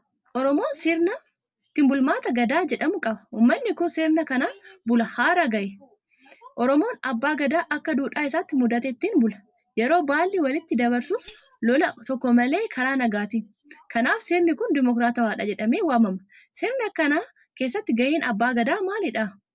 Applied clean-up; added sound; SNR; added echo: neural separator model SepFormer DNS4.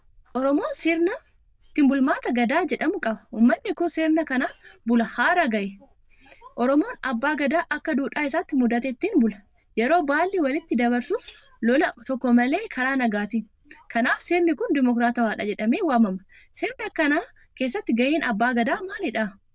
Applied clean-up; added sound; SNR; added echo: neural diffusion model UNIVERSE++.